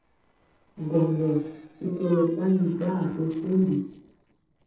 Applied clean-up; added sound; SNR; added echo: neural separator model SepFormer DNS4.